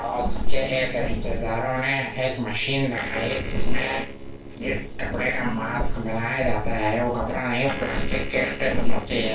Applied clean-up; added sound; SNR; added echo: neural separator model SepFormer DNS4.